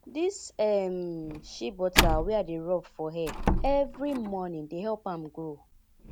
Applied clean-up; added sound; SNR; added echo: none; Slam; 2 dB; none.